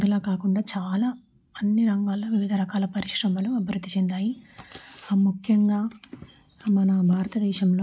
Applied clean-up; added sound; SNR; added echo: none; none; none; none.